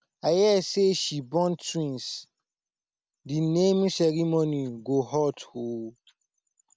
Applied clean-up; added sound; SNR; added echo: none; none; none; none.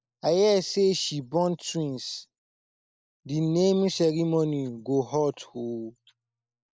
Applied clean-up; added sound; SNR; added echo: neural mask model Resemble Enhance denoiser.